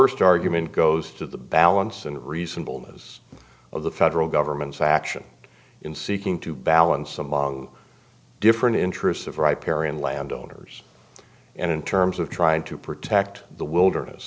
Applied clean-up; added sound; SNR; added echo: none; none; none; none.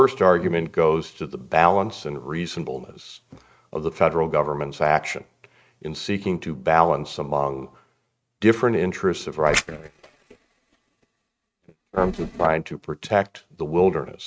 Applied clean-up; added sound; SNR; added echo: neural mask model RNNoise.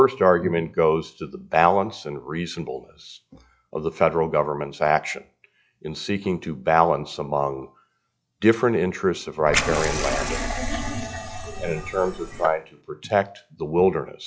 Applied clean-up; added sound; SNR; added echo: classical method log-MMSE.